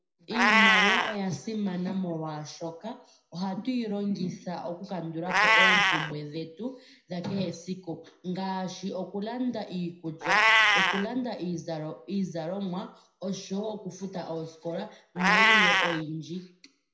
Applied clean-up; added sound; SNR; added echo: none; Meow; -4 dB; reverberation time 0.5 s.